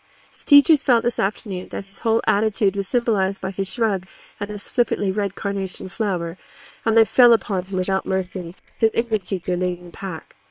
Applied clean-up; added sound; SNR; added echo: neural separator model SepFormer WHAM!.